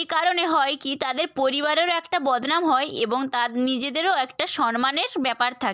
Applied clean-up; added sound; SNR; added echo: none; none; none; none.